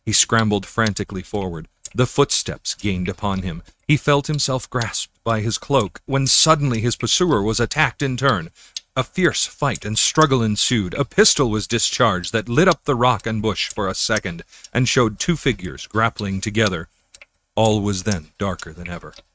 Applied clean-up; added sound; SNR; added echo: neural mask model RNNoise.